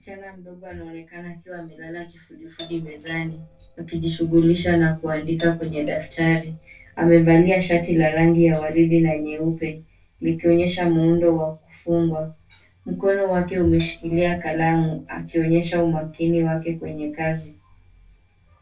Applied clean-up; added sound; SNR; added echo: neural separator model SepFormer DNS4.